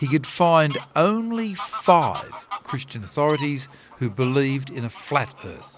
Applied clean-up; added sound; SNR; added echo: none; Fowl; 16 dB; none.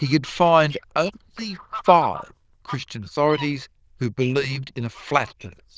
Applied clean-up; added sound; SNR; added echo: neural diffusion model UNIVERSE++.